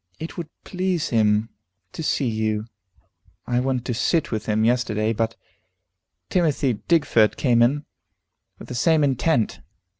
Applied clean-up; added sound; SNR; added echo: none; none; none; none.